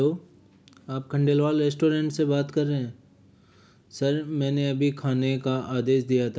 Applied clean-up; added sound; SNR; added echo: none; none; none; none.